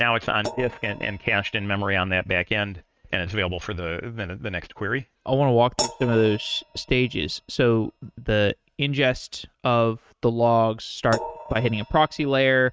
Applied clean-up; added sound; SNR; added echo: neural mask model RNNoise.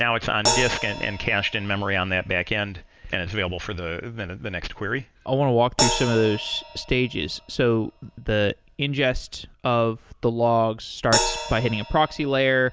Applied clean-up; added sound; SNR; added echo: none; Crash cymbal; 8 dB; none.